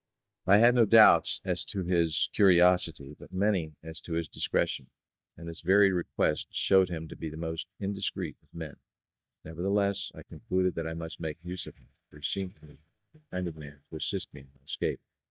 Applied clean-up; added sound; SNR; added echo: neural mask model DeepFilterNet 3.